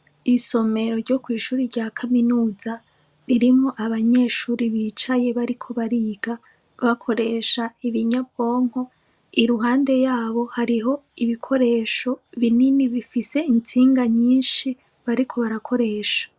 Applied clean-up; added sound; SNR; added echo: none; none; none; none.